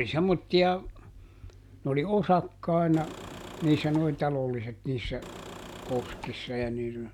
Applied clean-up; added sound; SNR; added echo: none; Engine / Car; 14 dB; none.